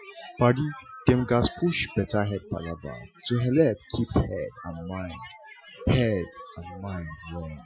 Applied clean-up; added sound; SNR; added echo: classical method Wiener filter.